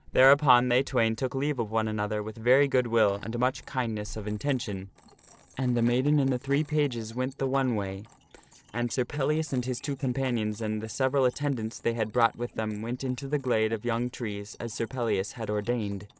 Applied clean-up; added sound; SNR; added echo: neural separator model SepFormer DNS4.